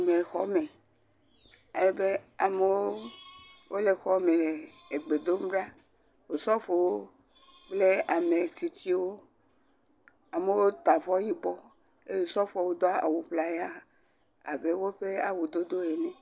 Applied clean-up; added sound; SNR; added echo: none; none; none; none.